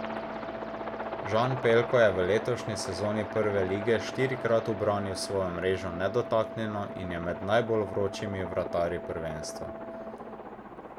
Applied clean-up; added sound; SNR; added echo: none; Aircraft + Organ; 8 dB; none.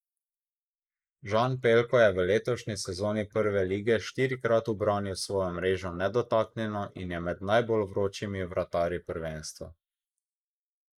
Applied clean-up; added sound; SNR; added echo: neural mask model Resemble Enhance denoiser.